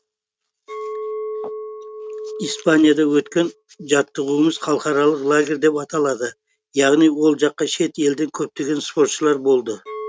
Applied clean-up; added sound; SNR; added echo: neural mask model RNNoise.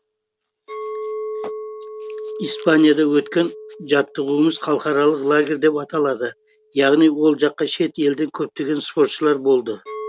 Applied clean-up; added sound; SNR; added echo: none; Chink, clink; 15 dB; none.